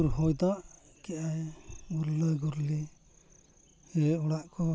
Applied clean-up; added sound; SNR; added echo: none; none; none; none.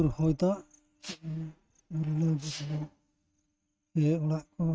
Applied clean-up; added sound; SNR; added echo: neural mask model RNNoise.